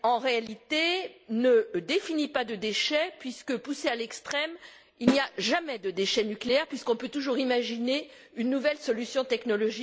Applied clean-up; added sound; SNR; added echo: none; Snare drum; 5 dB; none.